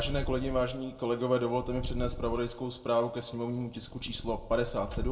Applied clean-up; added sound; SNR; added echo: none; Purr; 7 dB; reverberation time 0.6 s.